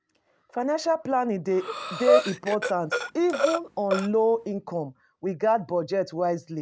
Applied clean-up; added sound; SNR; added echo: none; Breathing; 1 dB; none.